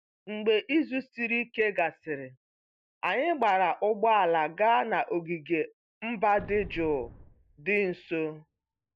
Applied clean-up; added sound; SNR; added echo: neural mask model DeepFilterNet 3.